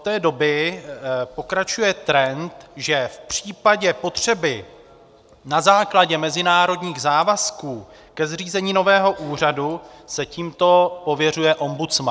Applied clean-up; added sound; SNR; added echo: none; none; none; none.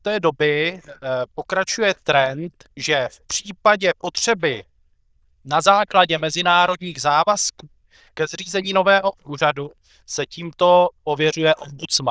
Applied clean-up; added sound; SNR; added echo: neural diffusion model UNIVERSE++.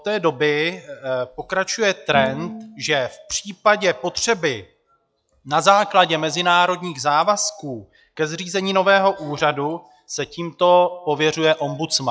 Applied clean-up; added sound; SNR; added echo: classical method log-MMSE.